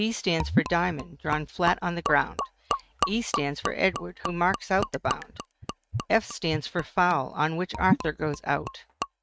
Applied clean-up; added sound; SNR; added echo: neural mask model RNNoise.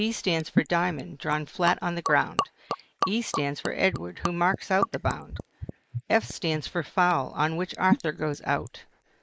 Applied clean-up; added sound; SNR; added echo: neural mask model Resemble Enhance denoiser.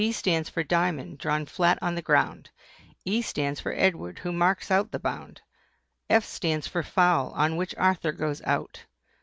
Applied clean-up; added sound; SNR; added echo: none; none; none; none.